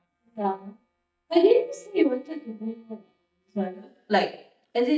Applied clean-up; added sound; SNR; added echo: neural mask model DeepFilterNet 3.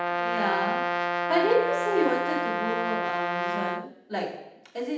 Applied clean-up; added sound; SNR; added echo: none; Brass instrument; -1 dB; reverberation time 0.8 s.